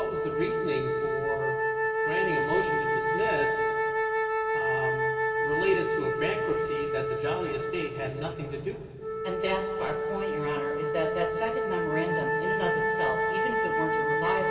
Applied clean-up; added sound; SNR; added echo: none; Wind instrument, woodwind instrument; -5 dB; reverberation time 2.6 s.